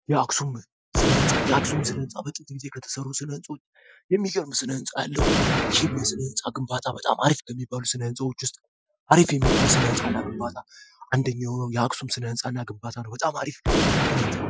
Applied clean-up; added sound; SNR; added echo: classical method Wiener filter.